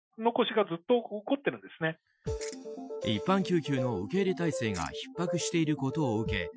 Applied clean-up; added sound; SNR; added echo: classical method Wiener filter.